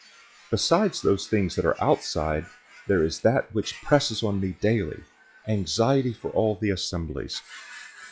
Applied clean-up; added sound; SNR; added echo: classical method log-MMSE.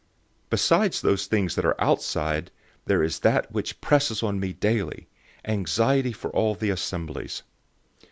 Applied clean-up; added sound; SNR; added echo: none; none; none; none.